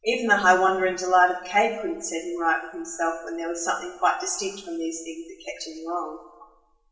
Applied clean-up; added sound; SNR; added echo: none; none; none; reverberation time 1.0 s.